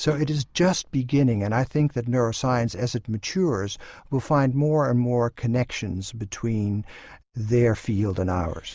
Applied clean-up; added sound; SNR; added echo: none; none; none; none.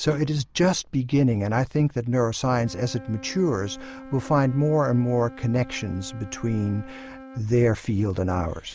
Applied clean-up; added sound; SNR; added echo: none; Wind instrument, woodwind instrument; 20 dB; none.